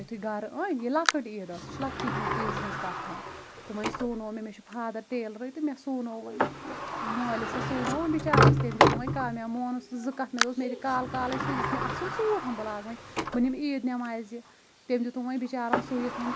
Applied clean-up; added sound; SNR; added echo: none; Sliding door; -1 dB; none.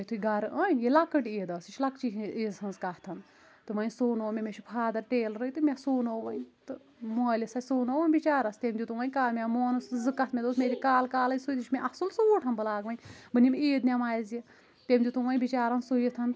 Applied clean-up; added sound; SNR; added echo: none; none; none; none.